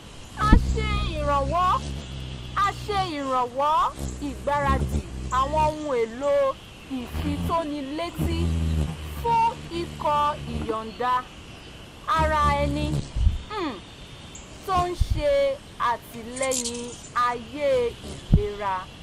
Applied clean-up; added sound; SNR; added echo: none; Bird vocalization, bird call, bird song; 2 dB; none.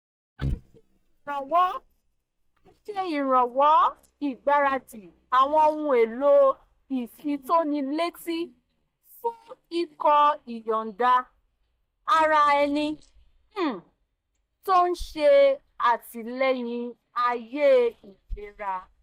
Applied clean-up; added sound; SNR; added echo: neural mask model DeepFilterNet 3.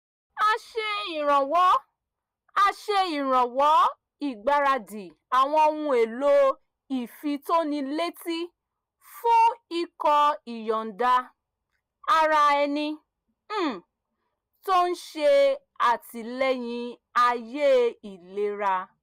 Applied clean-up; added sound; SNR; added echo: none; none; none; none.